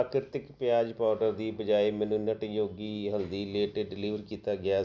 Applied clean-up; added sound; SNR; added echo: none; none; none; none.